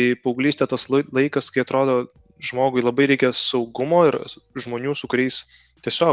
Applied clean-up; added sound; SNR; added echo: none; none; none; none.